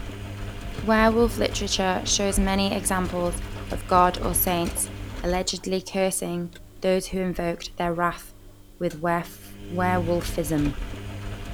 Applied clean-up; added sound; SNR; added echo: none; Engine; 8 dB; none.